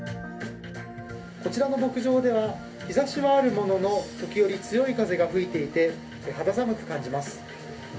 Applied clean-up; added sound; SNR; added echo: none; none; none; reverberation time 0.3 s.